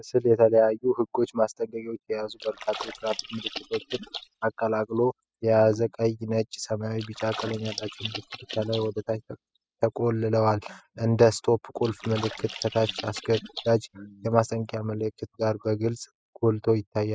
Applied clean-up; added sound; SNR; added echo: classical method spectral subtraction.